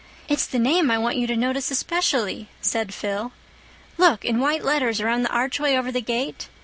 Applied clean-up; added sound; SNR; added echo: none; none; none; none.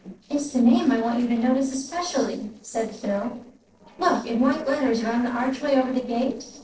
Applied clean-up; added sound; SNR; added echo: neural separator model SepFormer DNS4.